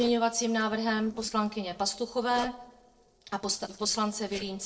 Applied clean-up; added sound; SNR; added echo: neural separator model SepFormer DNS4.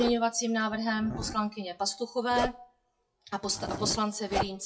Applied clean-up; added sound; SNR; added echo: classical method WPE with log-MMSE.